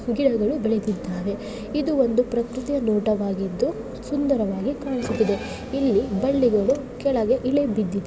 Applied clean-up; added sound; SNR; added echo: none; Car; 15 dB; none.